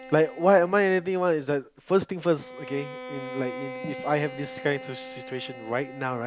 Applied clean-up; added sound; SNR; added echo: none; Bowed string instrument; 14 dB; none.